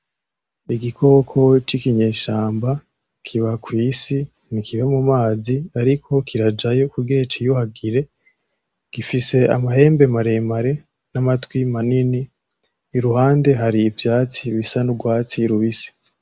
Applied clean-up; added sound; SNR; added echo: none; none; none; none.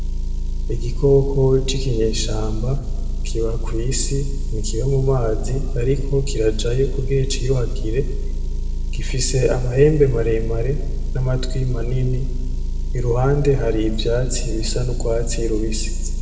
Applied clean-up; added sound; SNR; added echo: none; Motor vehicle (road) / Engine; -1 dB; reverberation time 1.6 s.